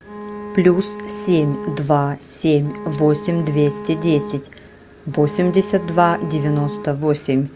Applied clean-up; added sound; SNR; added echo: none; Bowed string instrument; 12 dB; none.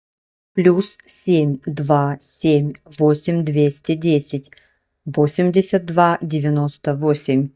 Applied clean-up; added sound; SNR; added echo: neural mask model DeepFilterNet 3.